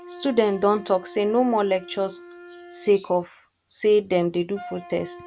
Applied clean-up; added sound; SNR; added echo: none; Wind instrument, woodwind instrument; 19 dB; none.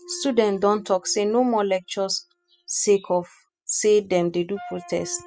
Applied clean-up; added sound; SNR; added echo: classical method spectral subtraction.